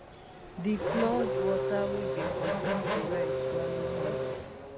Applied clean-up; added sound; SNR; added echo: none; Race car, auto racing / Accelerating, revving, vroom; -3 dB; none.